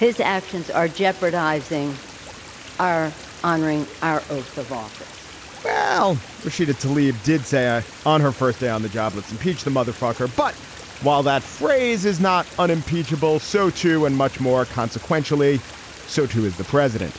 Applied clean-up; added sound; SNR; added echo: none; Stream; 17 dB; none.